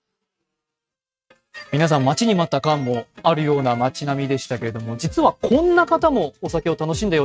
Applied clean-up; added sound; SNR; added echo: neural mask model RNNoise.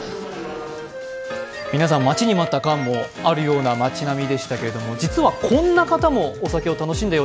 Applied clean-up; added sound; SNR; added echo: none; Wind instrument, woodwind instrument; 13 dB; none.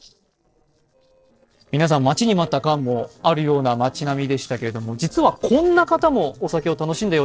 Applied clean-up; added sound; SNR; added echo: neural separator model SepFormer DNS4.